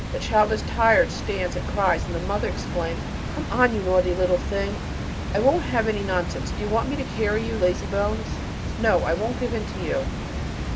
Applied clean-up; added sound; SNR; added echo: none; Water; 4 dB; none.